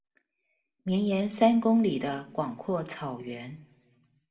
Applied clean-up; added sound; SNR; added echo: none; none; none; reverberation time 0.9 s.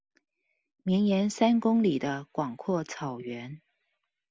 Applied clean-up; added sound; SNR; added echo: none; none; none; none.